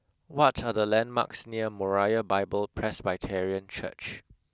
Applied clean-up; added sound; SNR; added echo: none; none; none; none.